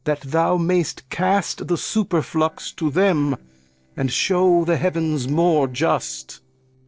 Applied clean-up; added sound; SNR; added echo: neural separator model SepFormer DNS4.